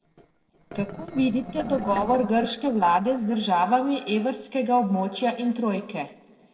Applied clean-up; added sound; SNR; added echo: neural separator model SepFormer DNS4.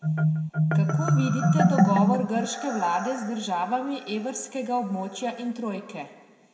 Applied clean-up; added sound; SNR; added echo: none; Marimba, xylophone; -3 dB; reverberation time 1.2 s.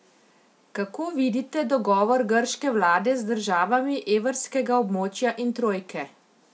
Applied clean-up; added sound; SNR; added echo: none; none; none; none.